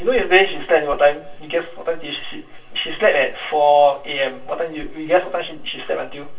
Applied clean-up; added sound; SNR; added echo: none; Whoosh, swoosh, swish; 16 dB; reverberation time 0.2 s.